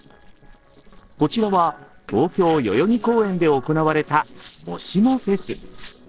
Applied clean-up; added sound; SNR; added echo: neural separator model SepFormer DNS4.